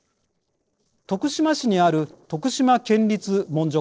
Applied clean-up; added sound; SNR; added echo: neural separator model SepFormer DNS4.